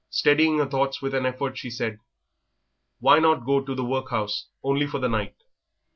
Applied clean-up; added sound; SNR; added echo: none; none; none; none.